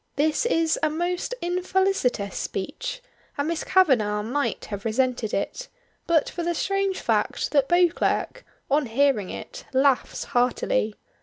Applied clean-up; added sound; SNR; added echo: none; none; none; none.